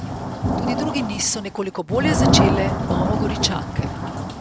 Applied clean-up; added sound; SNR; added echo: none; Thunder / Rain; -4 dB; none.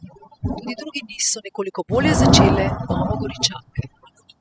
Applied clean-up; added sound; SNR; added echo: classical method spectral subtraction.